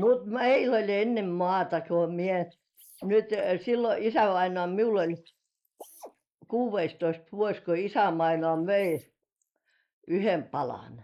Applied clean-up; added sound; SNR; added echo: neural mask model Resemble Enhance denoiser.